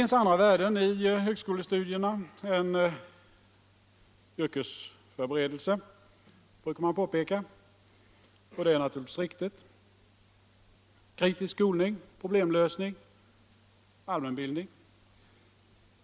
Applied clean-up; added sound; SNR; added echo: none; none; none; none.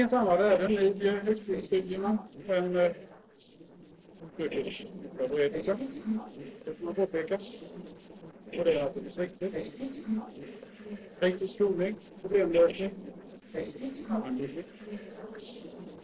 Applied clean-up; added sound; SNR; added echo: neural separator model SepFormer DNS4.